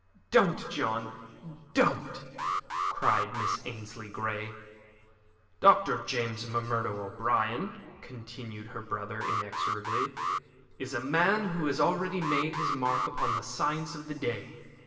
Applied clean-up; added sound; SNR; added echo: none; Alarm; 2 dB; reverberation time 2.3 s.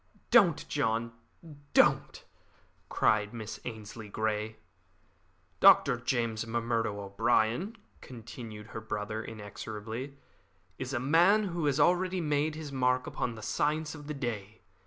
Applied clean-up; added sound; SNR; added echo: none; none; none; none.